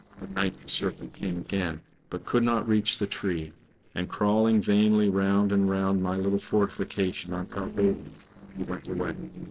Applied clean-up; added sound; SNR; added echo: neural separator model SepFormer DNS4.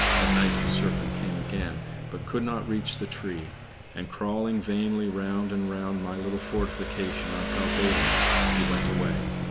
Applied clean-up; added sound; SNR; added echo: none; Motorcycle; -2 dB; none.